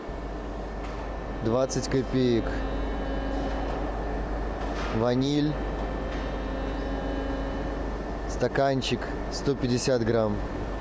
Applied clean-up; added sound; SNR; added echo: none; Bowed string instrument; 12 dB; none.